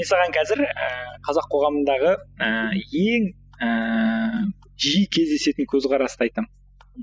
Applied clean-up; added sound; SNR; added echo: classical method spectral subtraction.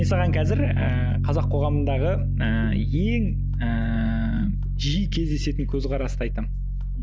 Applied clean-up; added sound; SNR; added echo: none; Piano; -4 dB; none.